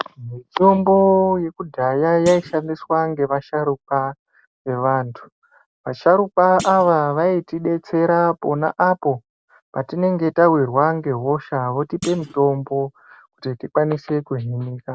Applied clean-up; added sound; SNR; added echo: none; Thump, thud; 18 dB; none.